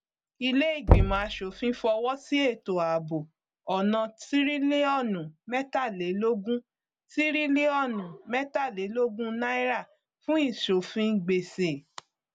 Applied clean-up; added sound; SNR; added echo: none; Knock / Wood; -1 dB; none.